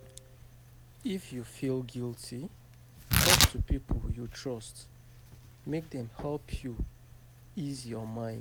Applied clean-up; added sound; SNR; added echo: none; Tearing; -2 dB; none.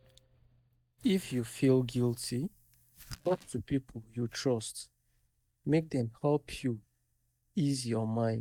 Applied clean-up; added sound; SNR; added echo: neural mask model DeepFilterNet 3.